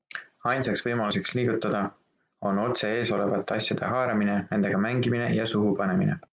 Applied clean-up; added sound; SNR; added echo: none; none; none; none.